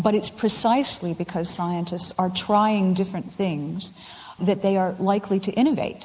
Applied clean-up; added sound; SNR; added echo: none; none; none; none.